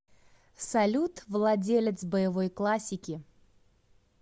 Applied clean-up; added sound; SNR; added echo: none; none; none; none.